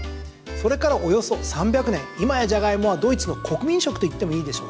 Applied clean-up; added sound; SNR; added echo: none; none; none; none.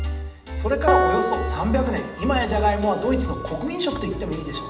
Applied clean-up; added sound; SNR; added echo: none; Piano; 4 dB; reverberation time 0.9 s.